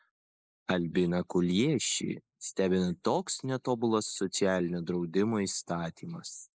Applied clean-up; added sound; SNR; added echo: neural mask model Resemble Enhance denoiser.